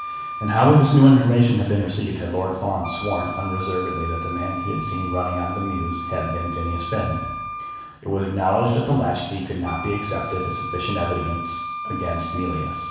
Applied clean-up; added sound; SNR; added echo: none; Wind instrument, woodwind instrument; 10 dB; reverberation time 1.1 s.